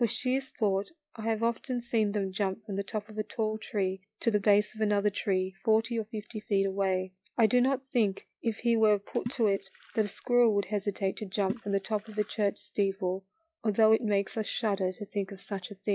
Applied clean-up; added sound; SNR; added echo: classical method log-MMSE.